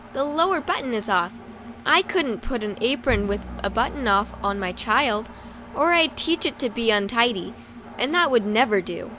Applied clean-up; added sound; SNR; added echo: none; Bowed string instrument + Engine; 15 dB; none.